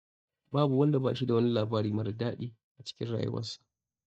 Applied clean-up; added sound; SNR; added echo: neural mask model DeepFilterNet 3.